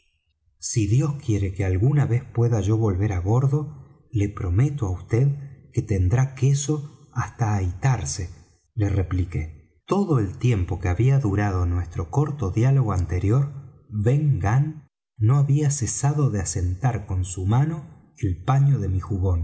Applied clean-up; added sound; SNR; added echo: none; none; none; none.